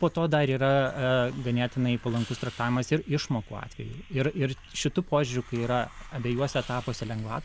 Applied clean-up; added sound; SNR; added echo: none; Hiss; 18 dB; none.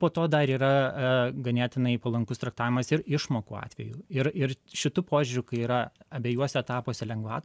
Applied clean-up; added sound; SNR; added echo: none; none; none; none.